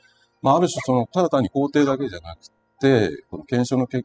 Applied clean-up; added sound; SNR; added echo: classical method spectral subtraction.